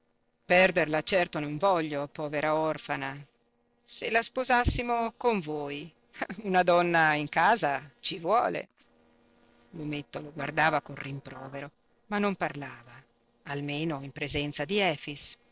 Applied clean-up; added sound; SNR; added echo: neural separator model SepFormer DNS4.